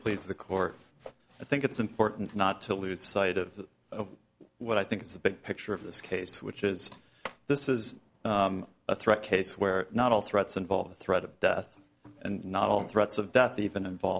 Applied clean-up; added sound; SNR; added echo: none; none; none; none.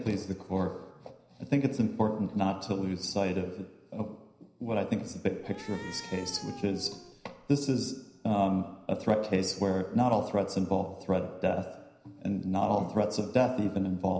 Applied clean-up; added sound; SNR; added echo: none; Cat; 17 dB; reverberation time 0.9 s.